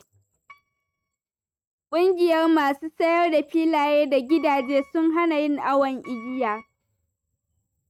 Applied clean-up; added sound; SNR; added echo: neural mask model RNNoise.